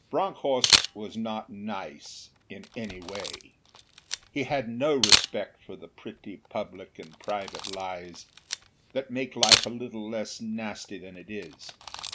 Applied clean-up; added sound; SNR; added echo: none; Camera; -3 dB; none.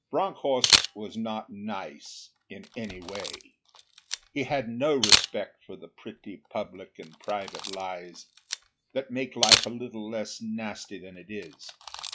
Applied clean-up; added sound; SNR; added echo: classical method log-MMSE.